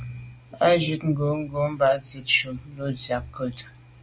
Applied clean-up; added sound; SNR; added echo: none; none; none; none.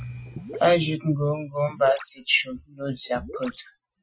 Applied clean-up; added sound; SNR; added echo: classical method Wiener filter.